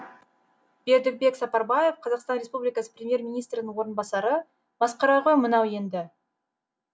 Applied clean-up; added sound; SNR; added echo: none; none; none; none.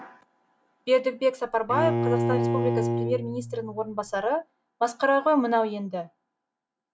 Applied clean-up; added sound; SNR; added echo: none; Bowed string instrument; 0 dB; none.